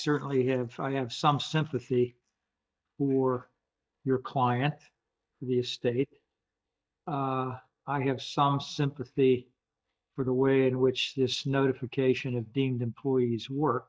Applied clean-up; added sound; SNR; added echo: neural mask model DeepFilterNet 3.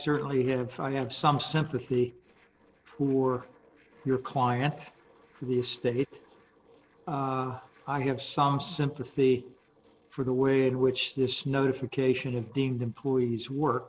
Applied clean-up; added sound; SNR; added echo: neural separator model SepFormer DNS4.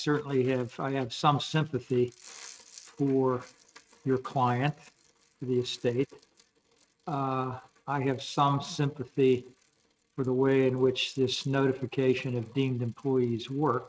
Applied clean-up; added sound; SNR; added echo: neural mask model RNNoise.